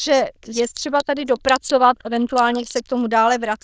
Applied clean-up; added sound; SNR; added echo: neural diffusion model UNIVERSE++.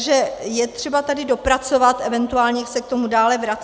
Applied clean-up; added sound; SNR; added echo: none; none; none; none.